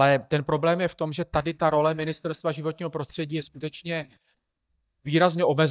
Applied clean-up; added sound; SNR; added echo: neural mask model DeepFilterNet 3.